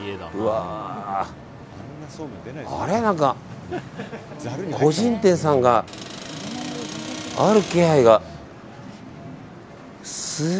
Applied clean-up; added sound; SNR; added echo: none; Accelerating, revving, vroom; 11 dB; none.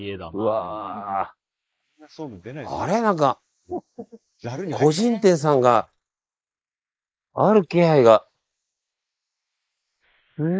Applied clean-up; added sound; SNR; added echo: neural mask model Resemble Enhance denoiser.